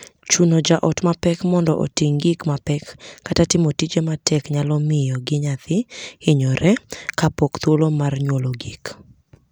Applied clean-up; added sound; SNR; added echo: none; none; none; none.